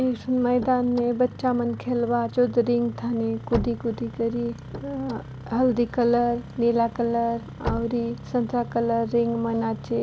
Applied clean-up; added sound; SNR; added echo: none; Slam / Car + Engine starting; 12 dB; none.